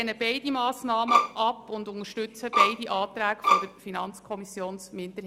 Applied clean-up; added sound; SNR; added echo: none; Bowed string instrument; -4 dB; none.